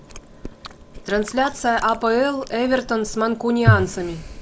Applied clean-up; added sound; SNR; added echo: none; Chewing, mastication; 5 dB; none.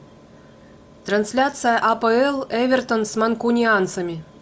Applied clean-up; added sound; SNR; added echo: none; none; none; none.